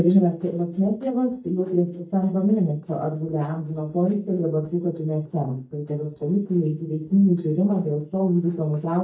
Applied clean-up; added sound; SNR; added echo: neural mask model DeepFilterNet 3.